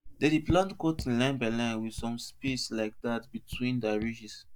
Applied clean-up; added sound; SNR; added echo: neural mask model DeepFilterNet 3.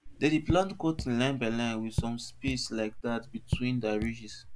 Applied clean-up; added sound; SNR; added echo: none; Raindrop / Drip; 7 dB; none.